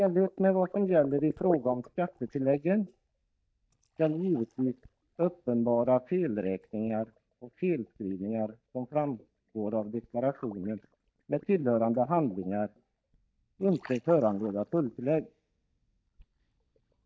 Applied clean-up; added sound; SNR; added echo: neural mask model DeepFilterNet 3.